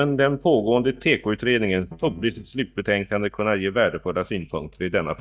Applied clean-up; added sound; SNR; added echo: neural mask model DeepFilterNet 3.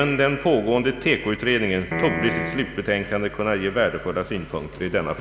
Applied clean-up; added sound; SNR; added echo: none; Piano; 4 dB; none.